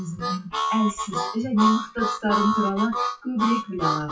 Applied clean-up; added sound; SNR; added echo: classical method WPE with log-MMSE.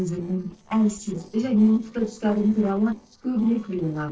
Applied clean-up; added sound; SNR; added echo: neural separator model SepFormer DNS4.